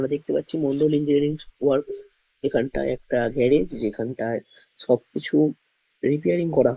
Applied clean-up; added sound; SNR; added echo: neural mask model Resemble Enhance denoiser.